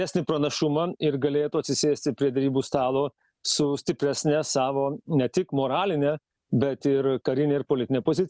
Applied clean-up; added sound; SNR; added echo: none; none; none; none.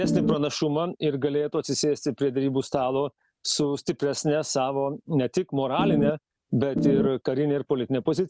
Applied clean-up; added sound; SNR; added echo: none; Organ; -3 dB; none.